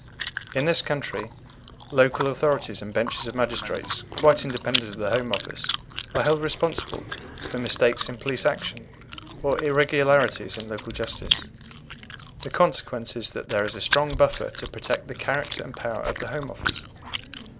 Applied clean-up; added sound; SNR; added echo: none; Chewing, mastication; 8 dB; none.